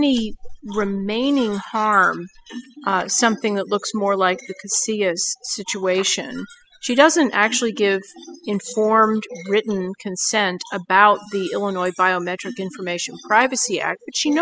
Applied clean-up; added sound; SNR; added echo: classical method spectral subtraction.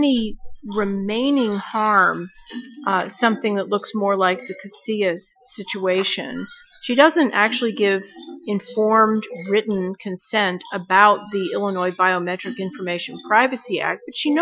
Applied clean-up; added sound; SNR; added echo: classical method Wiener filter.